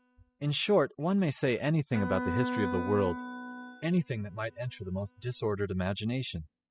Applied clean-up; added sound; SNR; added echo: classical method spectral subtraction.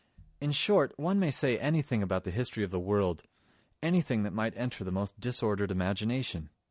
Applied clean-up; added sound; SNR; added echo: none; none; none; none.